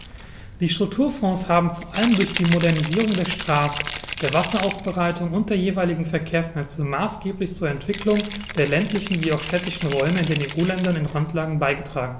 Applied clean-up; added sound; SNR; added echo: none; Rattle (instrument); 10 dB; none.